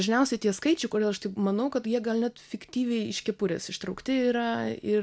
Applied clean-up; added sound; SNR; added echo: none; none; none; none.